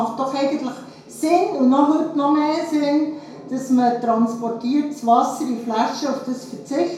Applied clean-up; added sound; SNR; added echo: none; none; none; reverberation time 0.6 s.